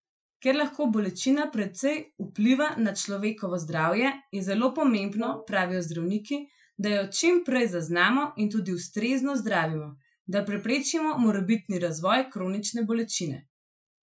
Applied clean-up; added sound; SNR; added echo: classical method Wiener filter.